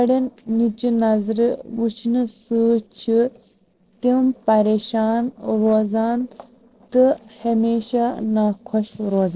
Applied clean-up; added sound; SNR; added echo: neural separator model SepFormer DNS4.